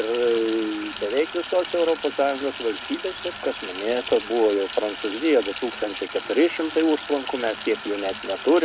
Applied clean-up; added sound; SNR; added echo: none; Sink (filling or washing); 11 dB; none.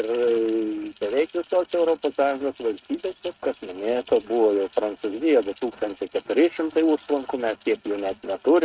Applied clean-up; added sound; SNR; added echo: neural mask model RNNoise.